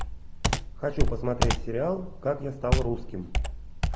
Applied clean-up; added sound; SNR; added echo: none; Computer keyboard; -3 dB; none.